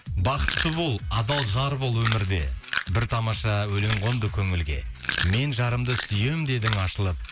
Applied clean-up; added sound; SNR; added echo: none; Chewing, mastication; 10 dB; none.